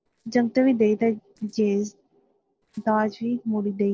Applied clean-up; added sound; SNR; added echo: neural separator model SepFormer DNS4.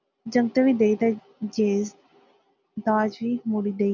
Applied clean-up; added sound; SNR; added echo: none; none; none; none.